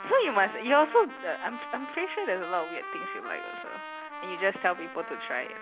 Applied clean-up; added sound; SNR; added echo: none; Trumpet; 11 dB; none.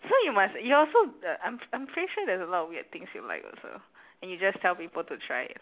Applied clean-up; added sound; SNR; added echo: none; none; none; none.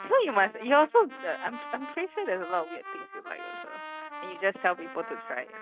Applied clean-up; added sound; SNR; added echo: neural mask model RNNoise.